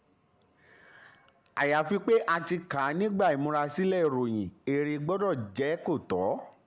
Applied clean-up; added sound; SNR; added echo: none; none; none; none.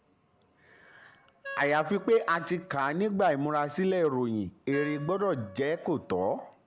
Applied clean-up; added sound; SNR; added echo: none; Wind instrument, woodwind instrument; 17 dB; none.